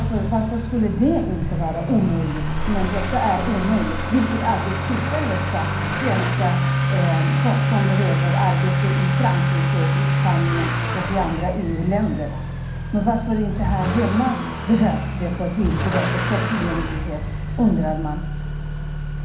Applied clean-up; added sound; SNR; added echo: none; Accelerating, revving, vroom / Motor vehicle (road); -1 dB; reverberation time 0.6 s.